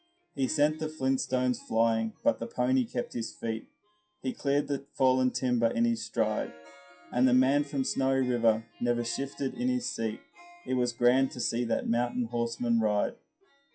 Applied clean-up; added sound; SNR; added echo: classical method WPE with log-MMSE.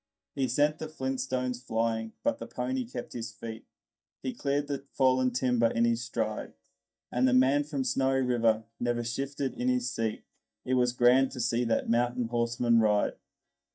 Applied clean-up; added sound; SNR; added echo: neural mask model DeepFilterNet 3.